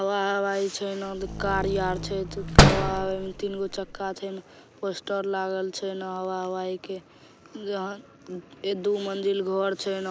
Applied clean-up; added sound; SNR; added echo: none; Slam; -5 dB; none.